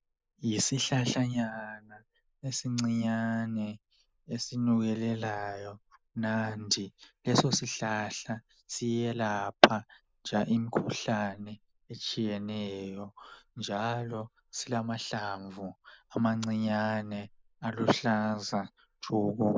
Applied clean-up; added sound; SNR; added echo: neural mask model Resemble Enhance denoiser.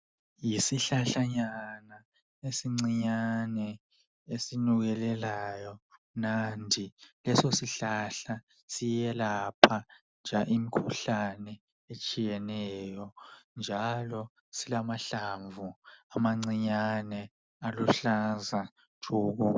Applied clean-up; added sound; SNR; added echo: none; none; none; none.